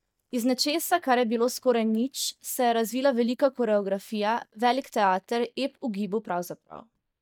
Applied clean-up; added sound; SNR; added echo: neural mask model DeepFilterNet 3.